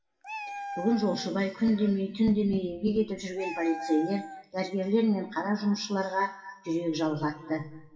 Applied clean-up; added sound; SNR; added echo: classical method WPE with log-MMSE.